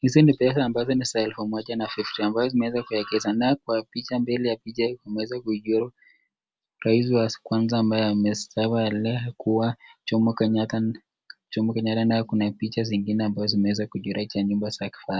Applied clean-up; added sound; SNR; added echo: none; none; none; none.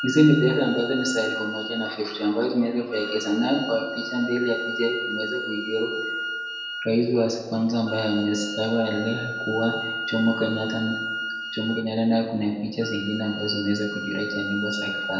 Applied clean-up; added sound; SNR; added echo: none; Wind instrument, woodwind instrument; 7 dB; reverberation time 1.0 s.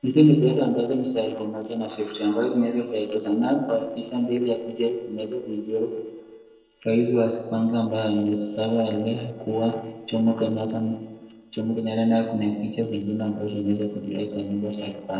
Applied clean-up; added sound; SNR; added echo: neural separator model SepFormer DNS4.